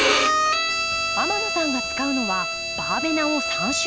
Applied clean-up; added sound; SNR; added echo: none; Bowed string instrument; -4 dB; none.